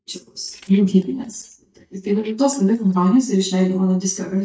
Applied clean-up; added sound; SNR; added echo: neural mask model DeepFilterNet 3.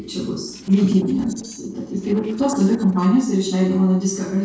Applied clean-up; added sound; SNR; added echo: neural separator model SepFormer DNS4.